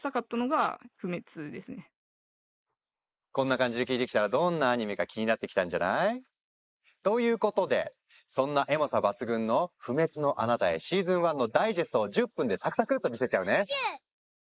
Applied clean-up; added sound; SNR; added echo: neural mask model Resemble Enhance denoiser.